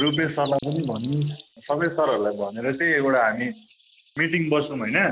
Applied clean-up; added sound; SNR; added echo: none; Chirp, tweet; 6 dB; none.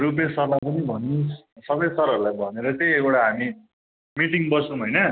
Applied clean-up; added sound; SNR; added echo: none; none; none; none.